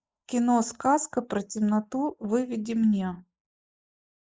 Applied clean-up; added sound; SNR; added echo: neural mask model Resemble Enhance denoiser.